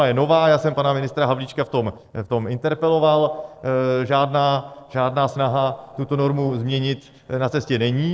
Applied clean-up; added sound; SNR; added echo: neural separator model SepFormer DNS4.